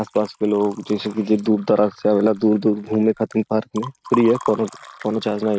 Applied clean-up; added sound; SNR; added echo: neural mask model RNNoise.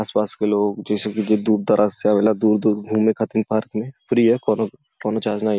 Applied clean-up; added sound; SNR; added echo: none; none; none; none.